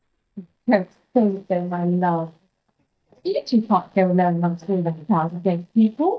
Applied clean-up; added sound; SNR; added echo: neural mask model DeepFilterNet 3.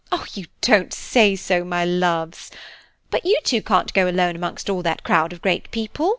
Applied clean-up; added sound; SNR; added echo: none; none; none; none.